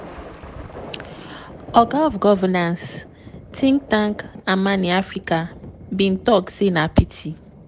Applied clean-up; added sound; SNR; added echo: none; Thunder; 18 dB; none.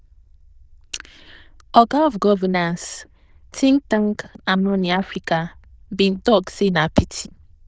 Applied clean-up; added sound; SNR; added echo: neural diffusion model UNIVERSE++.